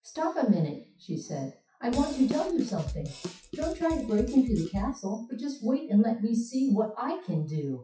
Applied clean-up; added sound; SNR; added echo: classical method WPE with log-MMSE.